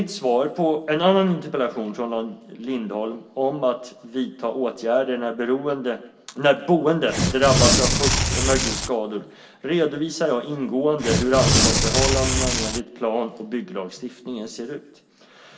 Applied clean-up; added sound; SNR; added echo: none; Tearing; -3 dB; reverberation time 0.8 s.